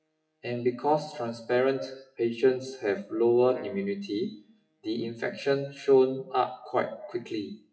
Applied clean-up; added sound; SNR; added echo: classical method WPE with log-MMSE.